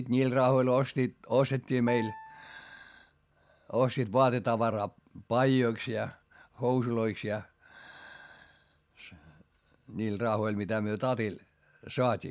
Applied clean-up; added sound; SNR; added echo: none; Piano; 13 dB; none.